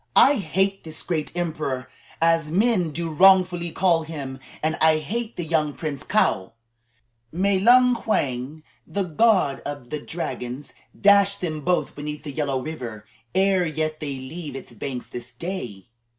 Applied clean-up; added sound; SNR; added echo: none; none; none; none.